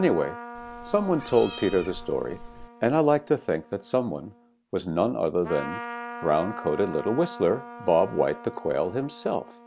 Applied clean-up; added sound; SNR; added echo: none; Meow + Trumpet; 14 dB; none.